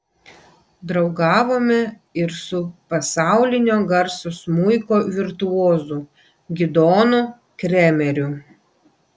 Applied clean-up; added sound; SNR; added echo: none; none; none; none.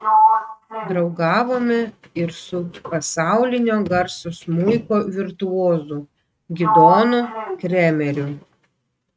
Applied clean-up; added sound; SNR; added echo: neural mask model RNNoise.